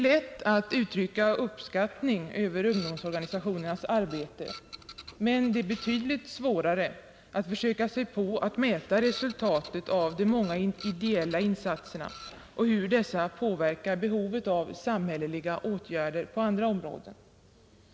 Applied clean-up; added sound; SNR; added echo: none; Printer; 17 dB; none.